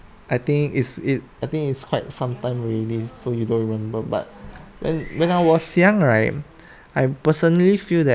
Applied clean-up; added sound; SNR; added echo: none; none; none; none.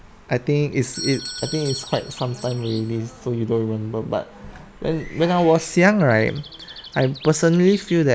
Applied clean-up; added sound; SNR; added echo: none; Bird + Doorbell; 18 dB; none.